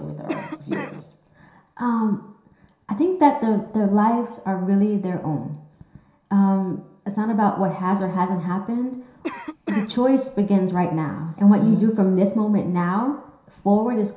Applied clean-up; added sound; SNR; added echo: none; Cough; 12 dB; reverberation time 0.7 s.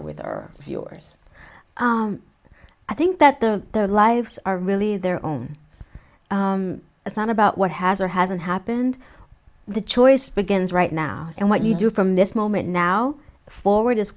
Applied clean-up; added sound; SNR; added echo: none; none; none; none.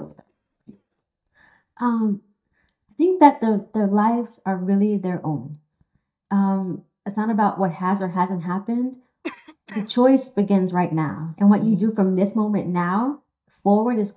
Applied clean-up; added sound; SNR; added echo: neural mask model DeepFilterNet 3.